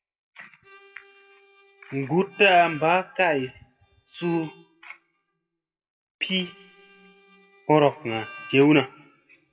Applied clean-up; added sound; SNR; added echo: classical method WPE with log-MMSE.